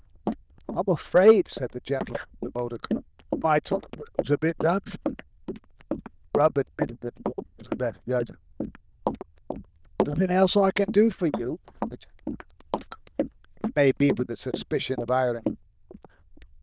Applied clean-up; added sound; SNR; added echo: neural diffusion model UNIVERSE++.